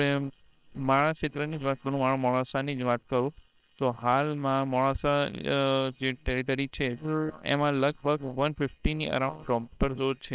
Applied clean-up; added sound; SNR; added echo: neural separator model SepFormer WHAM!.